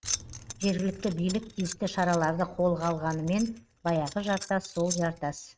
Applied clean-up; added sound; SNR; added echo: neural mask model RNNoise.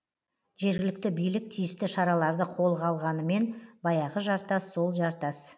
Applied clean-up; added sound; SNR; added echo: none; none; none; none.